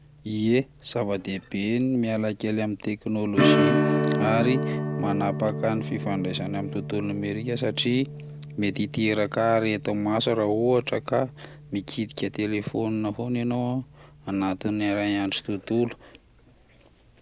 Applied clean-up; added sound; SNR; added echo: none; Strum; 4 dB; none.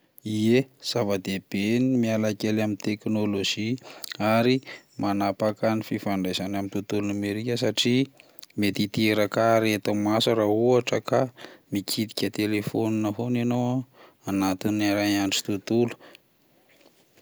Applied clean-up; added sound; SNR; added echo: none; none; none; none.